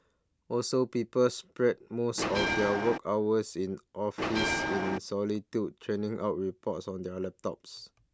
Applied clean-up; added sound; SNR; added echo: none; Bell; -1 dB; none.